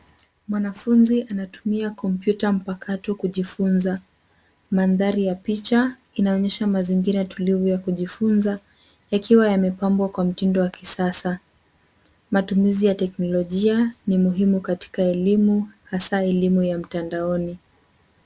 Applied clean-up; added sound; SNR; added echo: none; none; none; none.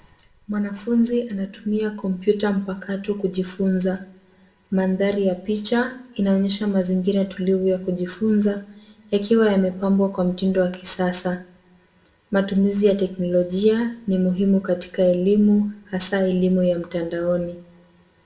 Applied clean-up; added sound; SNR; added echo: none; none; none; reverberation time 0.4 s.